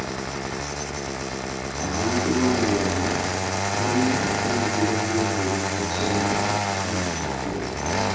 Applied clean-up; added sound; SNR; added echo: none; Engine starting; -3 dB; reverberation time 1.1 s.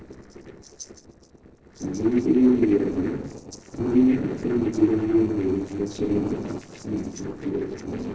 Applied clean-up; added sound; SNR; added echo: neural separator model SepFormer DNS4.